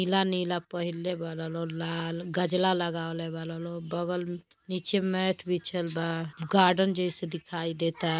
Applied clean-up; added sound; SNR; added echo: none; none; none; none.